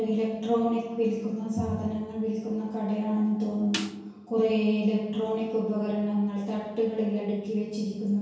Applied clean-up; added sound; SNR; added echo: none; Snare drum; 14 dB; reverberation time 1.0 s.